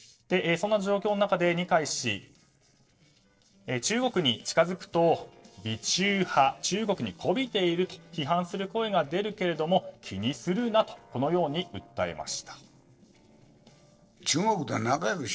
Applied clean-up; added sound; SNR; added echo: neural separator model SepFormer DNS4.